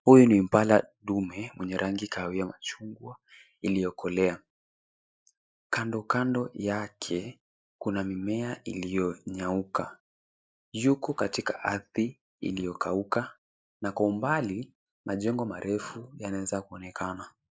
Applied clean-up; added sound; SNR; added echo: neural mask model Resemble Enhance denoiser.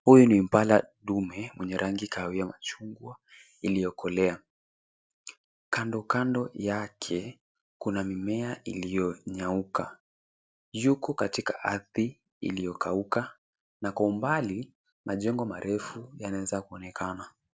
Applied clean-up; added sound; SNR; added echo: none; none; none; none.